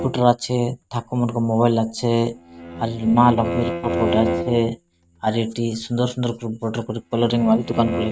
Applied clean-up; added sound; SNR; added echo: neural mask model RNNoise.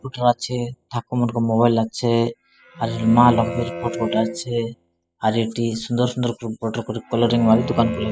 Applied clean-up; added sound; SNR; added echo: classical method spectral subtraction.